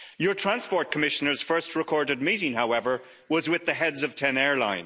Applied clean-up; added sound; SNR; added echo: none; none; none; none.